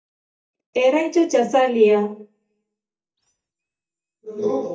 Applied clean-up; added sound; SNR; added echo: neural mask model DeepFilterNet 3.